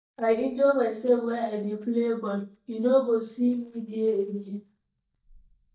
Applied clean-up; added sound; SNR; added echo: neural mask model DeepFilterNet 3.